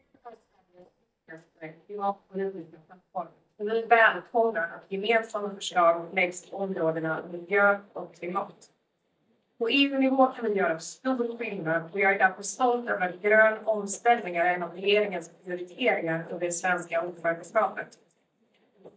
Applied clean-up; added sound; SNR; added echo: neural mask model DeepFilterNet 3.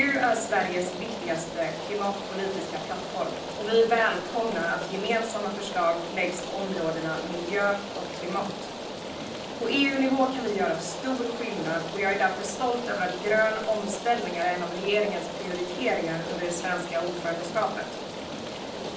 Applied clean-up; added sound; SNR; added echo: none; Rain; 7 dB; reverberation time 0.6 s.